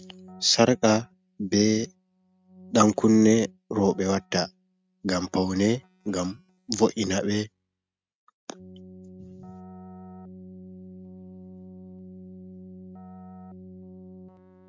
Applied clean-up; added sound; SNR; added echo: neural mask model RNNoise.